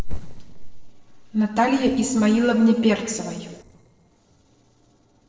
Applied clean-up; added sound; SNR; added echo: neural separator model SepFormer DNS4.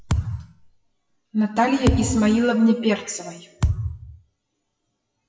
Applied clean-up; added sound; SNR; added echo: classical method WPE with log-MMSE.